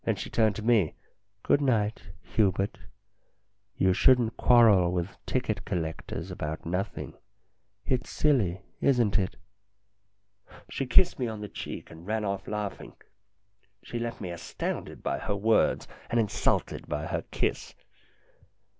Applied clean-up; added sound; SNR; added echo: none; none; none; none.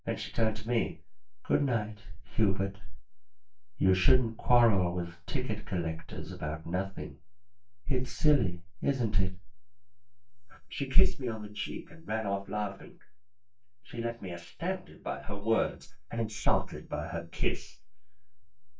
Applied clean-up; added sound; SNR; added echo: neural mask model DeepFilterNet 3.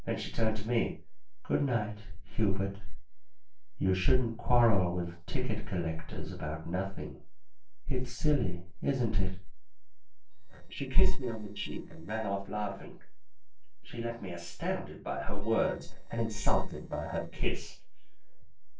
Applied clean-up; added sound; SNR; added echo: neural separator model SepFormer DNS4.